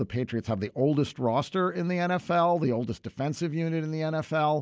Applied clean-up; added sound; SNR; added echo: none; none; none; none.